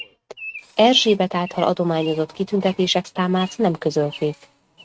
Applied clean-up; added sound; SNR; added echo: neural mask model RNNoise.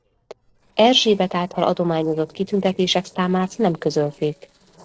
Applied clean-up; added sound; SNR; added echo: neural separator model SepFormer DNS4.